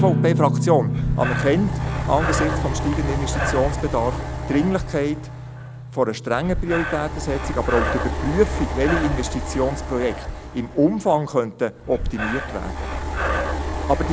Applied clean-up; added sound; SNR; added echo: none; Guitar + Breathing; 1 dB; none.